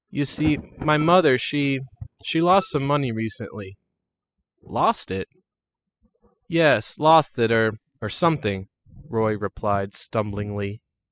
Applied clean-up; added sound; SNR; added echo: classical method spectral subtraction.